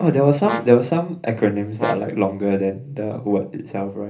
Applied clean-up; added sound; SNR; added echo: none; Brass instrument; 12 dB; reverberation time 0.3 s.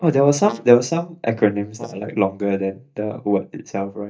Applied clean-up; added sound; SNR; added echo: neural mask model DeepFilterNet 3.